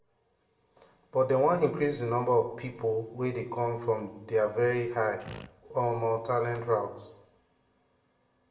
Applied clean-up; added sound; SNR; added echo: none; Fart; 15 dB; reverberation time 0.6 s.